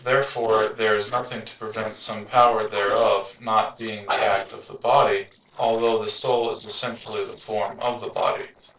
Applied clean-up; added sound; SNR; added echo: neural separator model SepFormer DNS4.